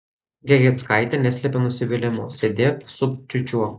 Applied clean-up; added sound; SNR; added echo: neural mask model Resemble Enhance denoiser.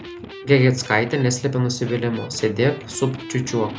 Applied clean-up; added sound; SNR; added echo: none; Electric guitar; 15 dB; none.